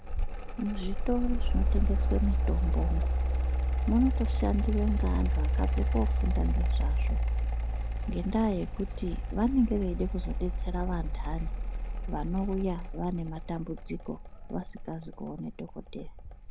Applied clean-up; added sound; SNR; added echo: none; Mechanical fan; -5 dB; none.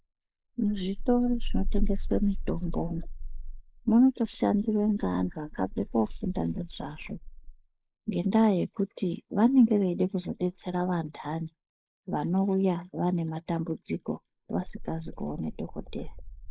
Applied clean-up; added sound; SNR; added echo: neural mask model Resemble Enhance denoiser.